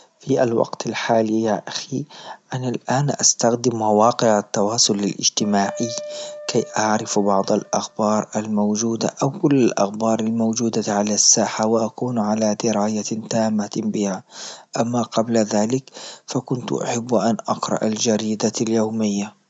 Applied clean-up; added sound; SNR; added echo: none; Wind instrument, woodwind instrument; 16 dB; none.